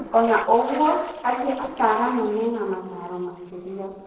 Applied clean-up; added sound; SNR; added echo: neural separator model SepFormer DNS4.